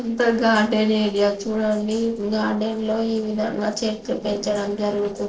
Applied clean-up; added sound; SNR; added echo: neural separator model SepFormer DNS4.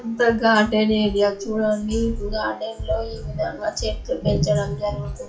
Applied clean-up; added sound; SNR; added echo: classical method WPE with log-MMSE.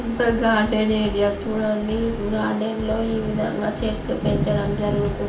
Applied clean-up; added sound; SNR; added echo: none; Drum kit; 12 dB; reverberation time 0.4 s.